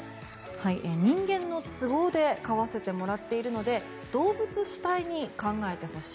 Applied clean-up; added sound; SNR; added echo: none; none; none; none.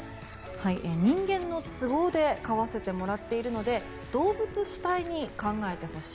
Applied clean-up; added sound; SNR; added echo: none; Rain; 18 dB; none.